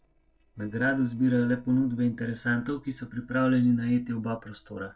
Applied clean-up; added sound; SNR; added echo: neural separator model SepFormer DNS4.